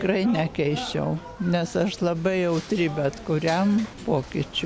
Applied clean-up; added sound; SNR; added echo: none; none; none; none.